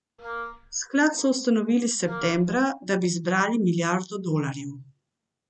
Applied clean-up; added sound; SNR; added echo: none; Wind instrument, woodwind instrument; 13 dB; none.